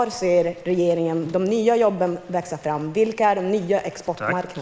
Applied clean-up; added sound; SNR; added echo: neural mask model Resemble Enhance denoiser.